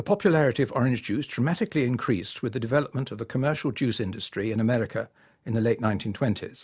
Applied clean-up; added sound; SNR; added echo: none; none; none; none.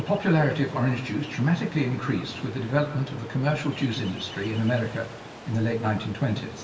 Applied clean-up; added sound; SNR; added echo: none; Ocean; 15 dB; reverberation time 0.9 s.